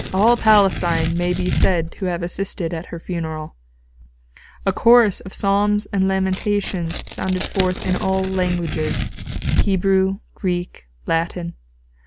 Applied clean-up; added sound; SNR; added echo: none; Tearing; 6 dB; none.